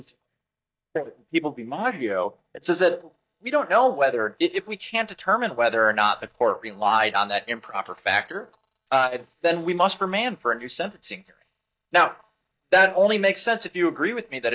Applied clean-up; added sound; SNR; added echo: neural mask model DeepFilterNet 3.